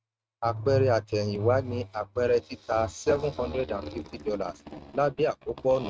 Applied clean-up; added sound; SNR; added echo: neural mask model RNNoise.